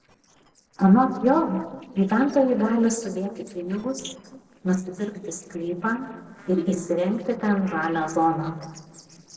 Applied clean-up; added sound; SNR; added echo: neural separator model SepFormer DNS4.